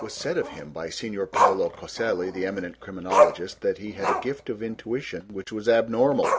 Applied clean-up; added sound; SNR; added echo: none; Growling; 1 dB; none.